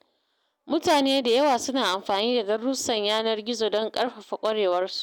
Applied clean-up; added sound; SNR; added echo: none; none; none; none.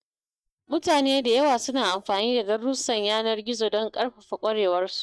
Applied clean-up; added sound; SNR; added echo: neural mask model DeepFilterNet 3.